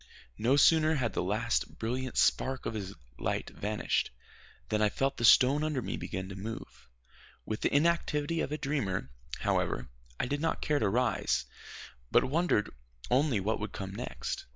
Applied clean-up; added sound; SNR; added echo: none; none; none; none.